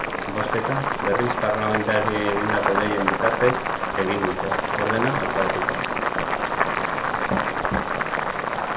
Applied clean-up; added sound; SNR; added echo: none; Boiling; -2 dB; none.